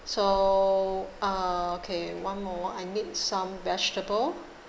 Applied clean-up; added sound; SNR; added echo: none; Frog; 18 dB; none.